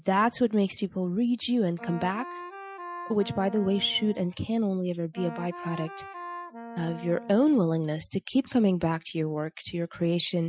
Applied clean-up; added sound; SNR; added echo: classical method Wiener filter.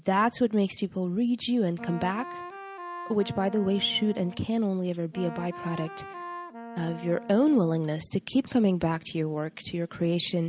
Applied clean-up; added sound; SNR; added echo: none; Wind instrument, woodwind instrument; 13 dB; none.